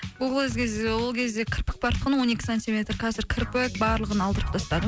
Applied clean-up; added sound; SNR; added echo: none; none; none; none.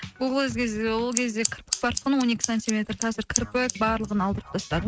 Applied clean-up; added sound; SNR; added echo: neural mask model RNNoise.